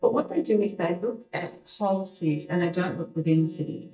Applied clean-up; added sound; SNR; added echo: neural mask model DeepFilterNet 3.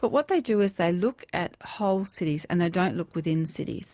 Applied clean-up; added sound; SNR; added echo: none; none; none; none.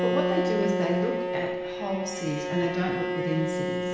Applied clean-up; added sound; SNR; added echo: none; Bowed string instrument; -1 dB; reverberation time 0.9 s.